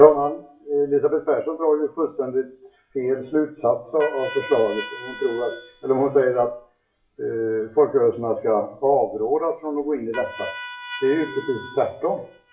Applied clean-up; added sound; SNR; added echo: classical method WPE with log-MMSE.